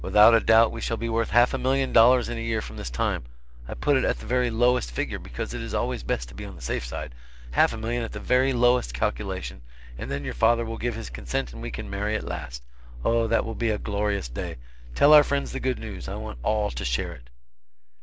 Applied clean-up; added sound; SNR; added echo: none; none; none; none.